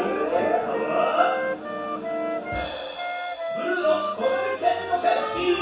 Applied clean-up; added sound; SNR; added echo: none; Wind instrument, woodwind instrument; 5 dB; reverberation time 0.7 s.